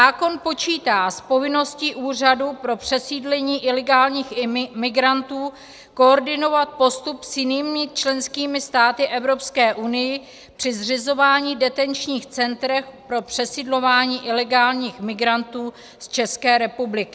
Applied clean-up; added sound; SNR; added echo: none; none; none; none.